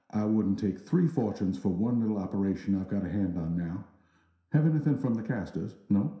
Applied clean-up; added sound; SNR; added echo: none; none; none; reverberation time 0.7 s.